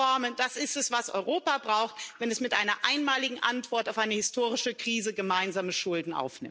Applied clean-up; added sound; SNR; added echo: none; none; none; none.